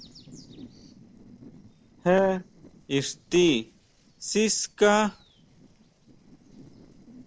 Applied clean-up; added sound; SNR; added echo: neural separator model SepFormer DNS4.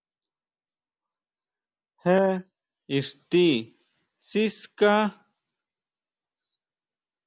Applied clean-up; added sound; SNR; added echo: none; none; none; none.